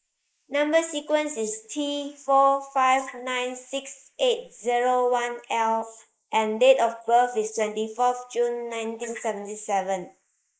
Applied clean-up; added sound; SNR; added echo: neural mask model Resemble Enhance denoiser.